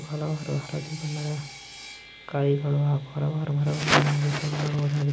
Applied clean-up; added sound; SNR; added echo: none; Sawing; 18 dB; none.